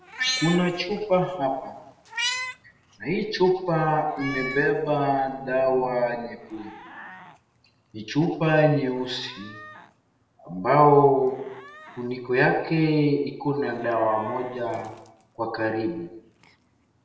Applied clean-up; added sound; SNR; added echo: none; Meow; 14 dB; reverberation time 0.8 s.